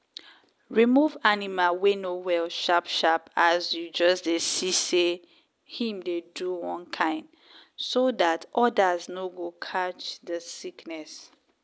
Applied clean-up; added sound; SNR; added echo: none; none; none; none.